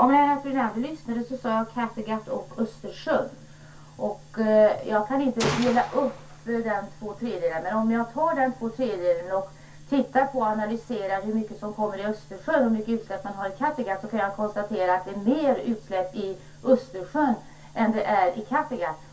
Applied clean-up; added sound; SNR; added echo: none; Gunshot, gunfire; 9 dB; reverberation time 0.2 s.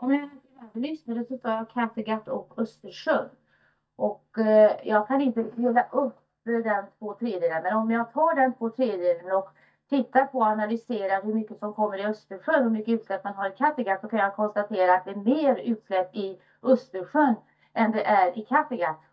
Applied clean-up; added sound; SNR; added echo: neural mask model DeepFilterNet 3.